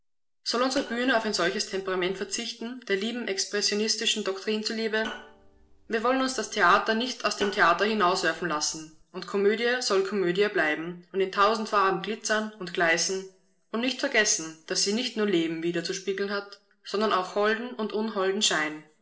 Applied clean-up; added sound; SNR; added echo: neural separator model SepFormer DNS4.